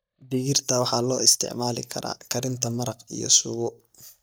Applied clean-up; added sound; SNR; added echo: neural mask model DeepFilterNet 3.